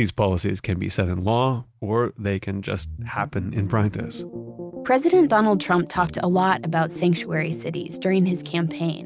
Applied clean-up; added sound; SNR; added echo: none; none; none; none.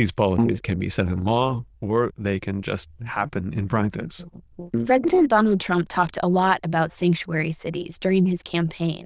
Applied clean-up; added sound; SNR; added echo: neural diffusion model UNIVERSE++.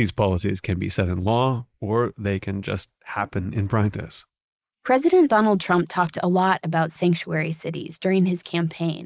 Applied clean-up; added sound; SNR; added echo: neural mask model Resemble Enhance denoiser.